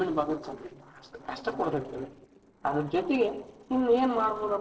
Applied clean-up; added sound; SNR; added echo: neural separator model SepFormer DNS4.